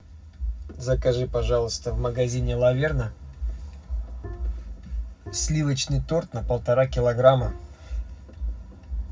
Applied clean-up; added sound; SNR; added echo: none; Bowed string instrument; 18 dB; reverberation time 0.4 s.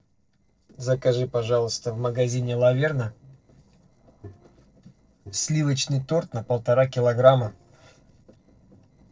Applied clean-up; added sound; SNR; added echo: neural separator model SepFormer DNS4.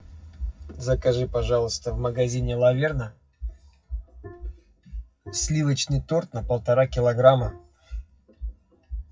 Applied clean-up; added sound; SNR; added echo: classical method WPE with log-MMSE.